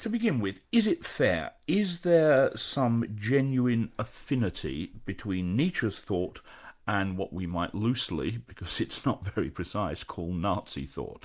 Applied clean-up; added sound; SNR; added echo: none; none; none; none.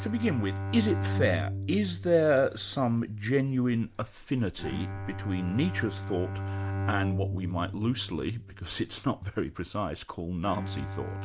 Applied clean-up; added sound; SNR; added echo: none; Bowed string instrument; 5 dB; none.